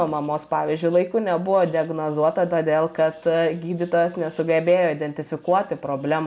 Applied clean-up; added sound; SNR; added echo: none; none; none; none.